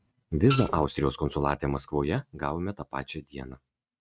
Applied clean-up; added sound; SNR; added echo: neural mask model RNNoise.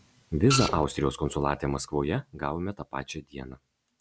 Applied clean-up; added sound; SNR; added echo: none; Printer; 0 dB; none.